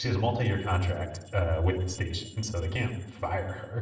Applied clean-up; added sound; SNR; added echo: neural separator model SepFormer DNS4.